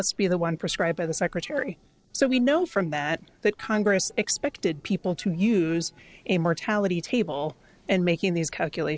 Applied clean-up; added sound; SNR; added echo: neural separator model SepFormer DNS4.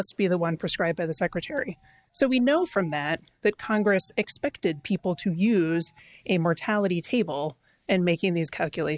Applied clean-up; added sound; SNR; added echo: neural mask model DeepFilterNet 3.